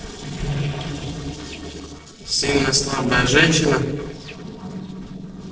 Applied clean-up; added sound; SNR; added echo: neural separator model SepFormer DNS4.